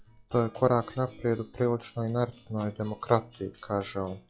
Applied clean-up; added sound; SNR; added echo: classical method log-MMSE.